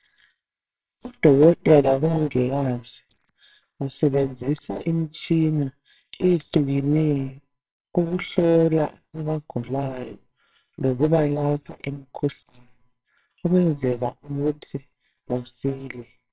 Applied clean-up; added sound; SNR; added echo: neural separator model SepFormer WHAMR!.